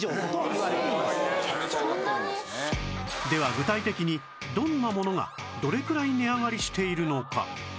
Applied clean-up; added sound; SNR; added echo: none; Alarm; 19 dB; none.